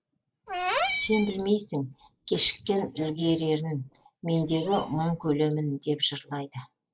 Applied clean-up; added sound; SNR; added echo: neural mask model Resemble Enhance denoiser.